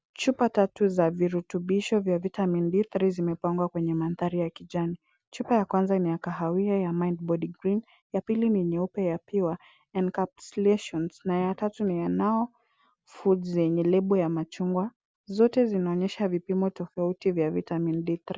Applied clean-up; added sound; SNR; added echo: none; none; none; none.